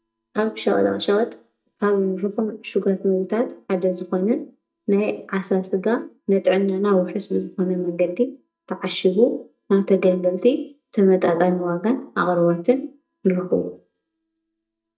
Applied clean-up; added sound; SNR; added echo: neural mask model DeepFilterNet 3.